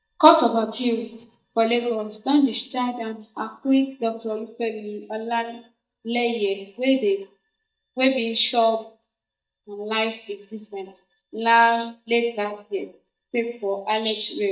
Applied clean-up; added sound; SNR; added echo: neural mask model DeepFilterNet 3.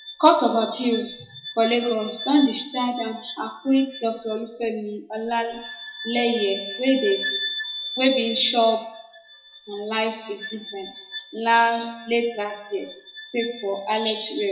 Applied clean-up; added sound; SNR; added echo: classical method WPE with log-MMSE.